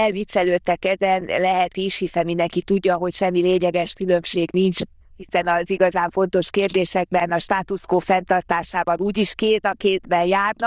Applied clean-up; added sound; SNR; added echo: neural diffusion model UNIVERSE++.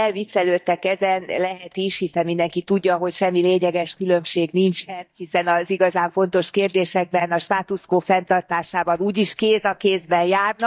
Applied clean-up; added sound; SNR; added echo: neural mask model DeepFilterNet 3.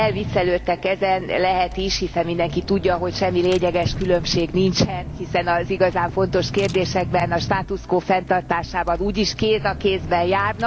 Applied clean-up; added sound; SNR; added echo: none; Engine / Car; 10 dB; none.